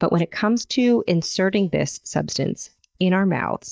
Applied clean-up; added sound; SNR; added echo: neural mask model DeepFilterNet 3.